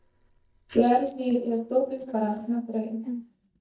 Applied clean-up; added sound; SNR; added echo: neural mask model DeepFilterNet 3.